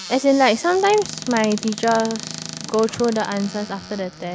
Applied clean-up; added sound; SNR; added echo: none; Squeak / Cupboard open or close; 13 dB; none.